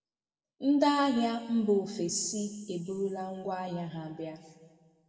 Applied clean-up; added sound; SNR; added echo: none; none; none; reverberation time 1.4 s.